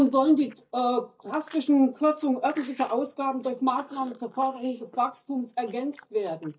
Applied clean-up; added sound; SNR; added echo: neural mask model DeepFilterNet 3.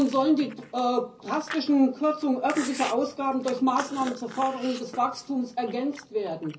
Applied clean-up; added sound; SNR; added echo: none; Chewing, mastication; 15 dB; reverberation time 0.5 s.